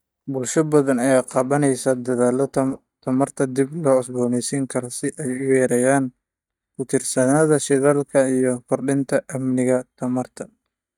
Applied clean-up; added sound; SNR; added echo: neural mask model DeepFilterNet 3.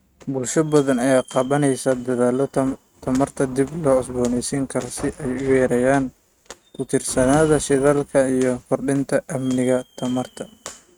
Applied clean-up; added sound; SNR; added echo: neural mask model RNNoise.